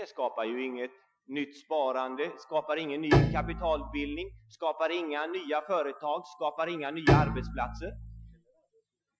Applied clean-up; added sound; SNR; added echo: classical method Wiener filter.